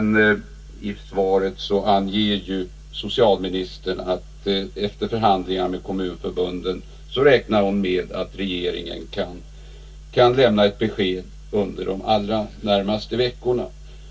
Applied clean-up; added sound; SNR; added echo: none; none; none; reverberation time 0.1 s.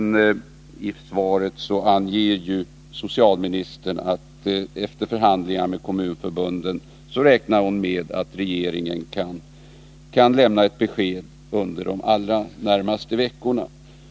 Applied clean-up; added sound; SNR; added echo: none; none; none; none.